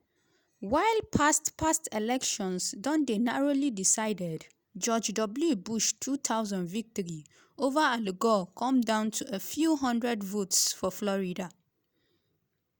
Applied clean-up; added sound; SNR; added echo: none; none; none; none.